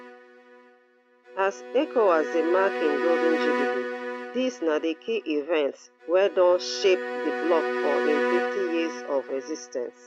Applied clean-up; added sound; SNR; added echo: none; Bowed string instrument; 5 dB; none.